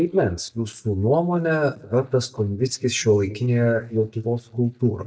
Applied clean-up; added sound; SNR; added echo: neural mask model DeepFilterNet 3.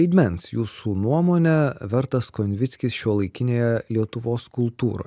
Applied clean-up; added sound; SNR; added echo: none; none; none; none.